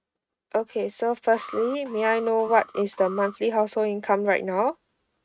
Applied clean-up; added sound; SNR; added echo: neural mask model RNNoise.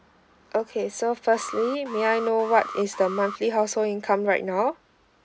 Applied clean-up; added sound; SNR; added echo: none; Alarm; 13 dB; none.